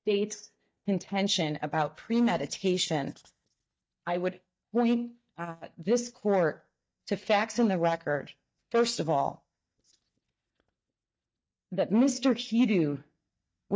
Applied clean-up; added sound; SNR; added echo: neural mask model DeepFilterNet 3.